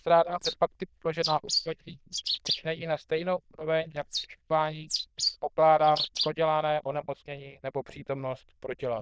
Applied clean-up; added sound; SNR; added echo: neural diffusion model UNIVERSE++.